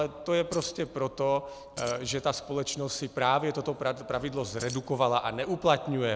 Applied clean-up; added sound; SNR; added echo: none; Keys jangling; 18 dB; none.